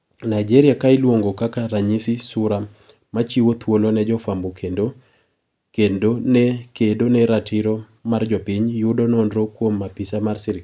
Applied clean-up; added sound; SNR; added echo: none; none; none; none.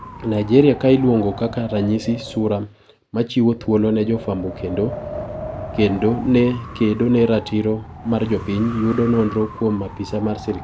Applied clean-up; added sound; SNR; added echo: none; Wind; 14 dB; none.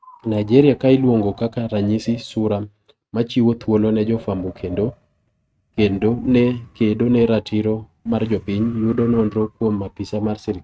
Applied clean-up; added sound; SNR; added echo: neural mask model RNNoise.